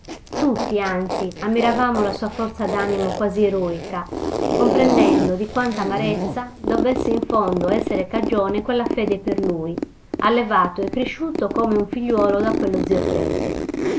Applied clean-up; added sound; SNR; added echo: none; Zipper (clothing); 2 dB; none.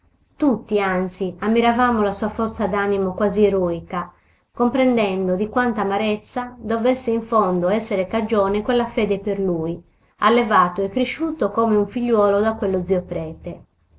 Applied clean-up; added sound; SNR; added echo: none; none; none; none.